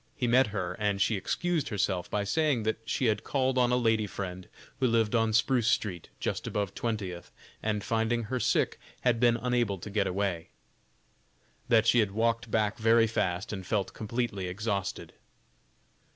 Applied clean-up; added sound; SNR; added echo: none; none; none; none.